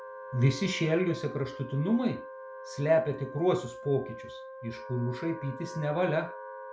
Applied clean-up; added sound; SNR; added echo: none; Wind instrument, woodwind instrument; 12 dB; none.